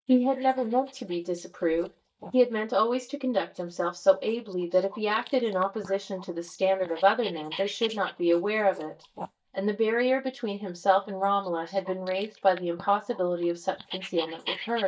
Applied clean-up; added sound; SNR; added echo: neural mask model DeepFilterNet 3.